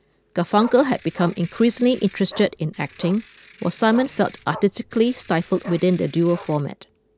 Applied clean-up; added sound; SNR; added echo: none; Ratchet, pawl / Percussion + Bark; 18 dB; none.